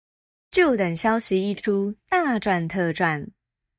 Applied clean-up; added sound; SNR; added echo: neural mask model DeepFilterNet 3.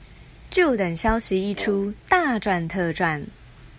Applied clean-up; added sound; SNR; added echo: none; Brass instrument; 18 dB; none.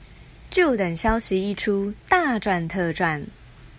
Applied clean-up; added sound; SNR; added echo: none; none; none; none.